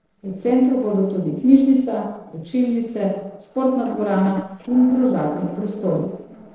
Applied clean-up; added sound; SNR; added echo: neural separator model SepFormer DNS4.